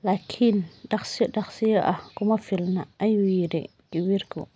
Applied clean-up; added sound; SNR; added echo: none; none; none; none.